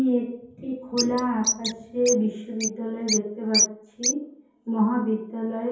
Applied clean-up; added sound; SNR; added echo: none; Bird; 2 dB; reverberation time 0.7 s.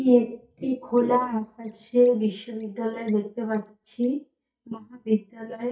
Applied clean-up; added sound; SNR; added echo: neural mask model DeepFilterNet 3.